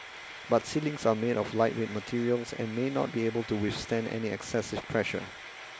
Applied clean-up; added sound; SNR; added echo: none; Frying (food); 14 dB; none.